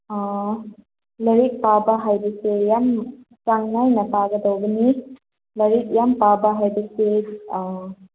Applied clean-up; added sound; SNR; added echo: none; none; none; none.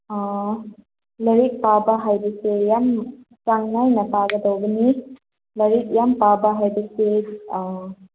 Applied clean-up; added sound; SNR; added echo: none; Finger snapping; 12 dB; none.